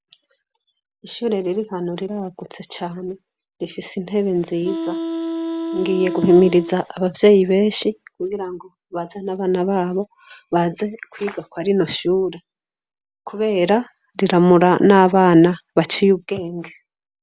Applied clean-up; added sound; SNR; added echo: none; Wind instrument, woodwind instrument; 7 dB; none.